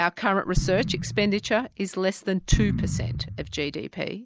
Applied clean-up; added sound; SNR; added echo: none; Explosion; 3 dB; none.